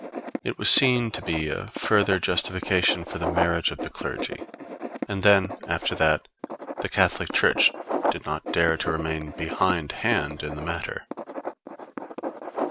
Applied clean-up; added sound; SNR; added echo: none; Writing; 8 dB; none.